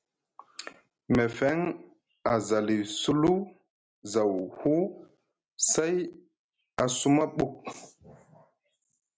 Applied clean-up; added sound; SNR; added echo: none; none; none; none.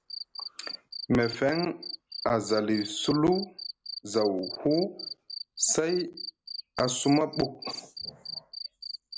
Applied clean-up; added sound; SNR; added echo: none; Cricket; 12 dB; none.